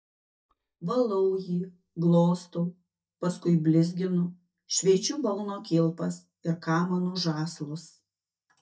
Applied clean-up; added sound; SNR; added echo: neural mask model DeepFilterNet 3.